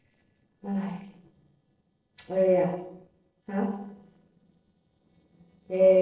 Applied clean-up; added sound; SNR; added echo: neural separator model SepFormer DNS4.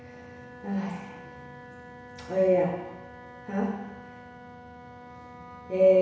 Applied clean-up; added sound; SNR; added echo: none; Wind instrument, woodwind instrument; 17 dB; reverberation time 1.0 s.